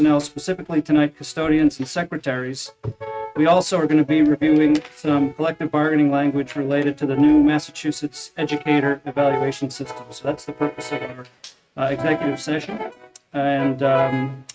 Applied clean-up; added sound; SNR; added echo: neural mask model RNNoise.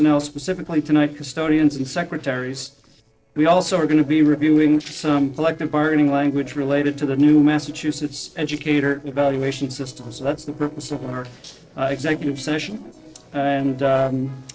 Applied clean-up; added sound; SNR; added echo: neural separator model SepFormer DNS4.